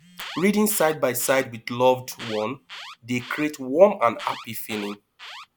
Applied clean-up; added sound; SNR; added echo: none; Alarm; 18 dB; none.